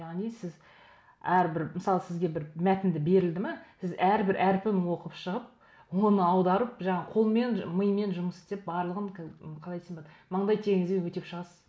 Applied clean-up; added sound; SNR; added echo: none; none; none; none.